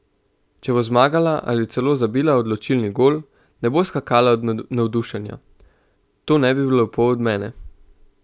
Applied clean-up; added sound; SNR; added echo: none; none; none; none.